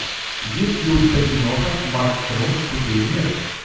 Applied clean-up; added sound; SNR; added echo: none; Hiss; 7 dB; reverberation time 0.7 s.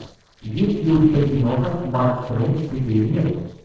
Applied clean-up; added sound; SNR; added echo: neural separator model SepFormer DNS4.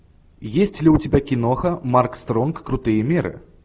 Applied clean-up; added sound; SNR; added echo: none; none; none; none.